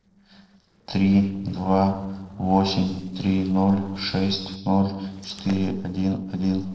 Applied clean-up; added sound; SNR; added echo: neural separator model SepFormer DNS4.